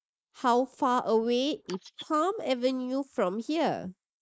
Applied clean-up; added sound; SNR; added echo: neural mask model Resemble Enhance denoiser.